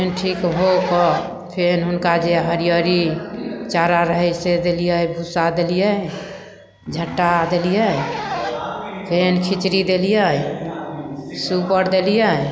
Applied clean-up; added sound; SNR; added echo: none; Zipper (clothing); 15 dB; none.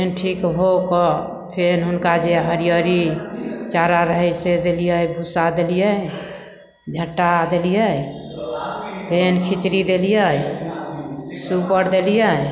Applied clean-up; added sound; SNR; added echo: none; none; none; none.